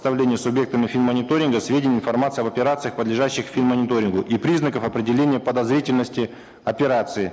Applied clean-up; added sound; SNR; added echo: none; none; none; none.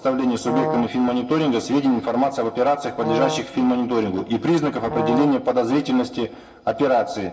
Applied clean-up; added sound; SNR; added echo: none; Brass instrument; 5 dB; reverberation time 0.2 s.